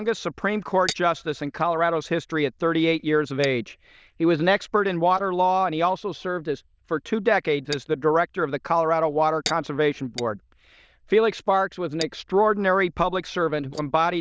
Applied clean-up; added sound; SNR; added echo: neural diffusion model UNIVERSE++.